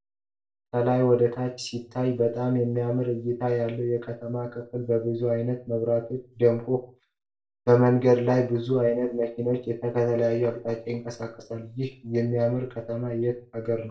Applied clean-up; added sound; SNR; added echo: none; none; none; reverberation time 0.3 s.